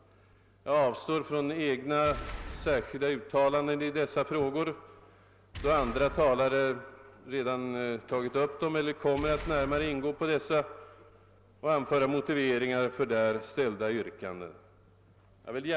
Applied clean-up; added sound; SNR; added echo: none; Boom; 15 dB; none.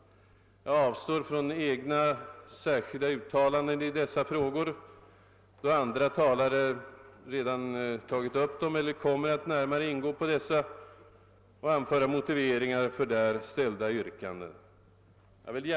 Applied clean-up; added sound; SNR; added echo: none; none; none; none.